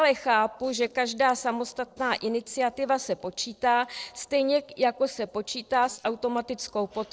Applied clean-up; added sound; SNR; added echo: neural separator model SepFormer DNS4.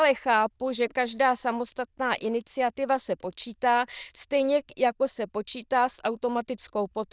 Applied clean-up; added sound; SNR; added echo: neural diffusion model UNIVERSE++.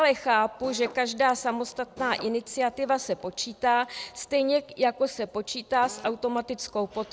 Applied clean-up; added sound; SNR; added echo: none; Drill; 18 dB; none.